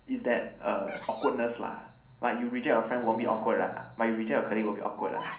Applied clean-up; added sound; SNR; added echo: none; Bird vocalization, bird call, bird song; 17 dB; reverberation time 0.6 s.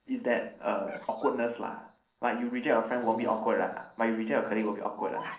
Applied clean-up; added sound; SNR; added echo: neural separator model SepFormer DNS4.